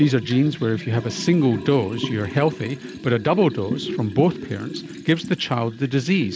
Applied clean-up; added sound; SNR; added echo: none; Liquid; 11 dB; none.